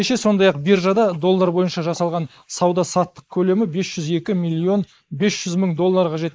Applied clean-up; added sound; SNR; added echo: neural mask model Resemble Enhance denoiser.